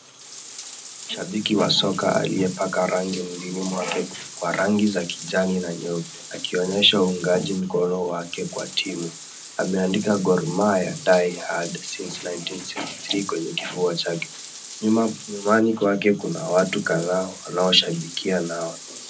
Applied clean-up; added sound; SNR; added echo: none; Bathtub (filling or washing); 14 dB; reverberation time 0.4 s.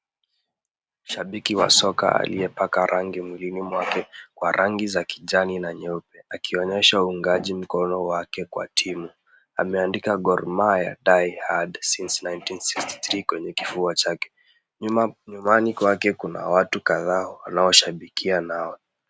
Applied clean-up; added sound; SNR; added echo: none; none; none; none.